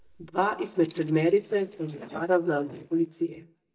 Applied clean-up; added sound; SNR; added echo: neural mask model DeepFilterNet 3.